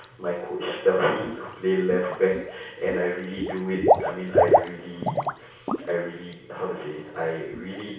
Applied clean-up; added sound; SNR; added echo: none; Water / Liquid; 0 dB; reverberation time 0.6 s.